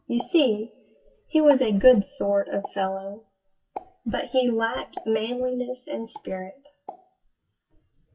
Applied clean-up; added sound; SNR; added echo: classical method WPE with log-MMSE.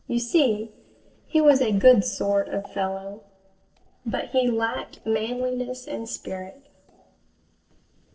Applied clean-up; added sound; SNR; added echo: neural separator model SepFormer DNS4.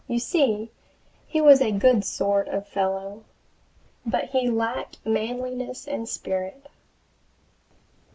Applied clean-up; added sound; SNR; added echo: none; none; none; none.